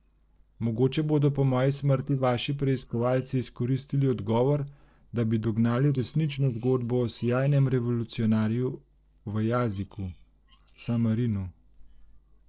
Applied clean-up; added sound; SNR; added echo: neural separator model SepFormer DNS4.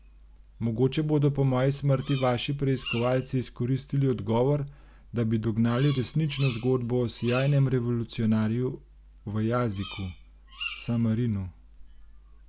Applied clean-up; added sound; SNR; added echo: none; Bird vocalization, bird call, bird song; 18 dB; none.